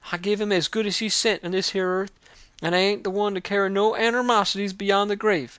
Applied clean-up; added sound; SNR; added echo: none; none; none; none.